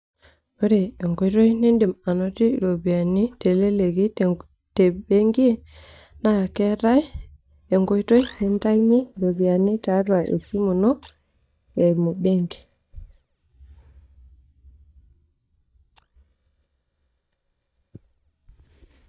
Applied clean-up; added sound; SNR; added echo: neural mask model DeepFilterNet 3.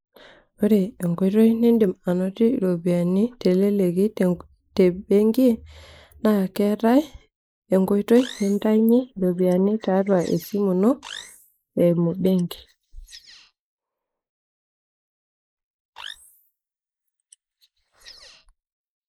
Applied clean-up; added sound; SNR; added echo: neural mask model Resemble Enhance denoiser.